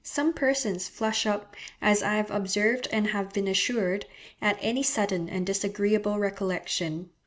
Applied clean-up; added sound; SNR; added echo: none; none; none; none.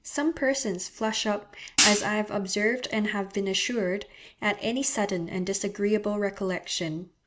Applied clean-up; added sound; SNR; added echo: none; Hi-hat; -2 dB; none.